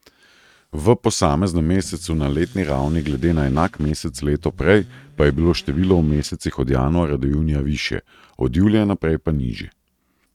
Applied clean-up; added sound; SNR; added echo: neural mask model RNNoise.